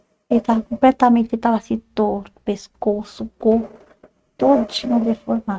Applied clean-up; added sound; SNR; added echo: neural mask model RNNoise.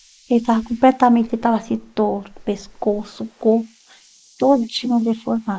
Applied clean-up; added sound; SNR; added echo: neural mask model Resemble Enhance denoiser.